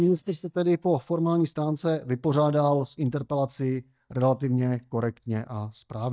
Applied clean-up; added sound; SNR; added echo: neural mask model DeepFilterNet 3.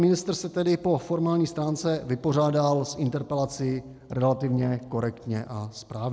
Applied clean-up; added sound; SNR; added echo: none; none; none; none.